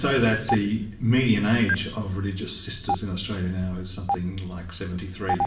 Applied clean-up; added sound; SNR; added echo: none; Stream; 8 dB; reverberation time 0.9 s.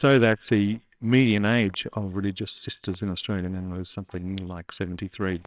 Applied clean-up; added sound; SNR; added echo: neural separator model SepFormer WHAMR!.